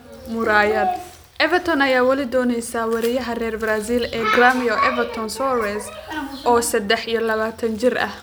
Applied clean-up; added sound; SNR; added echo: none; none; none; none.